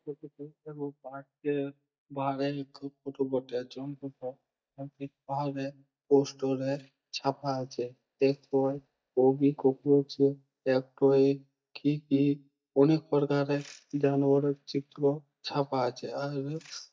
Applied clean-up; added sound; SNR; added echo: neural mask model DeepFilterNet 3.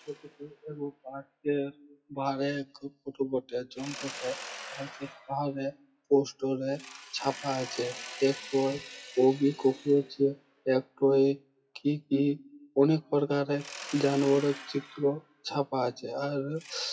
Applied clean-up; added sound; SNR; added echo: classical method WPE with log-MMSE.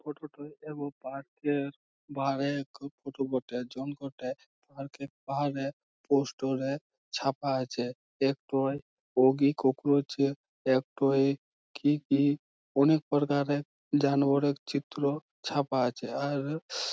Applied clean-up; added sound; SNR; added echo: none; none; none; none.